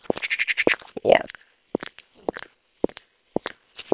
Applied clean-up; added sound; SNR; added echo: neural separator model SepFormer WHAM!.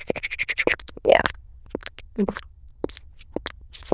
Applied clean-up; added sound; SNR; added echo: neural diffusion model UNIVERSE++.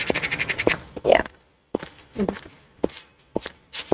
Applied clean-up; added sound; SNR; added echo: neural mask model RNNoise.